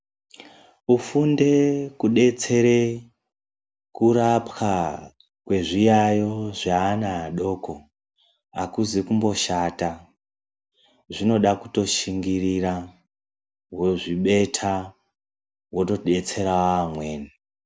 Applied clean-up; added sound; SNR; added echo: none; none; none; none.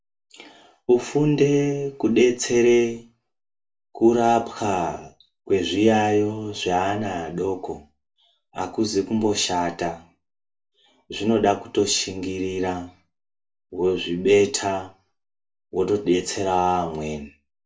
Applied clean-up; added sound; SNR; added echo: none; none; none; reverberation time 0.2 s.